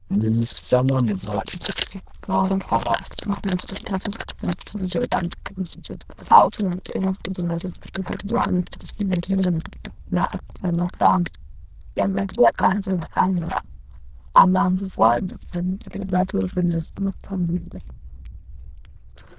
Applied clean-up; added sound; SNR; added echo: neural diffusion model UNIVERSE++.